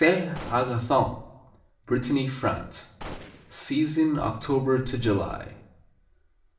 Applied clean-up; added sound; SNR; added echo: none; Gunshot, gunfire; 17 dB; reverberation time 0.6 s.